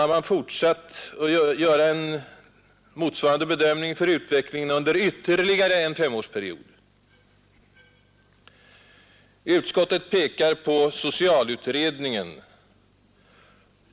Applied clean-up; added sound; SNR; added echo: none; none; none; none.